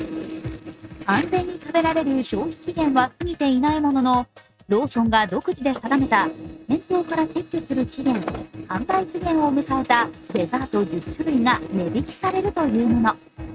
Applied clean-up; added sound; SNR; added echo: neural mask model RNNoise.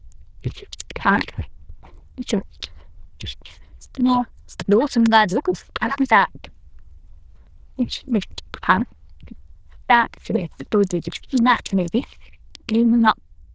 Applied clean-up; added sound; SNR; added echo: neural diffusion model UNIVERSE++.